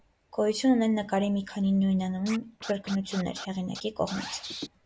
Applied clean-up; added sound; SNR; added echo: none; Scratching (performance technique); 14 dB; none.